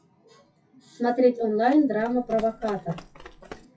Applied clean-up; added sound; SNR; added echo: classical method WPE with log-MMSE.